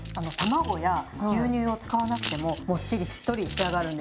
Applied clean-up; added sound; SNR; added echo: none; Coin (dropping); 5 dB; none.